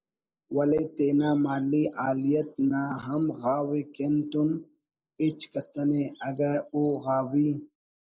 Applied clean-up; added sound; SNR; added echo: neural mask model Resemble Enhance denoiser.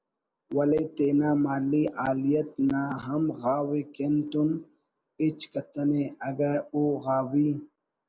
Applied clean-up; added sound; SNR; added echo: none; none; none; none.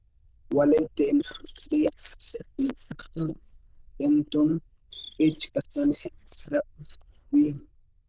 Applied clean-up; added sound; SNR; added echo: neural diffusion model UNIVERSE++.